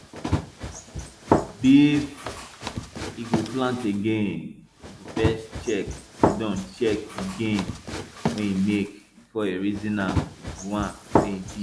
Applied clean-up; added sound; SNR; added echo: none; Run; 3 dB; none.